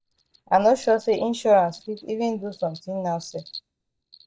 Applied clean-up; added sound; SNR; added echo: neural mask model DeepFilterNet 3.